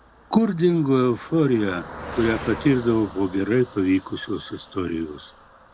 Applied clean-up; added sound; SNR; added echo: none; Car passing by; 16 dB; none.